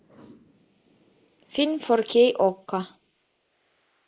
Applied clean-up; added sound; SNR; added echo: neural mask model Resemble Enhance denoiser.